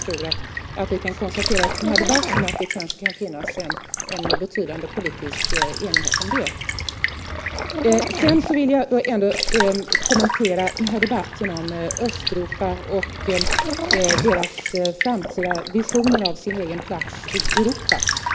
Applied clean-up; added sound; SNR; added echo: none; Sink (filling or washing) + Raindrop / Drip; 1 dB; none.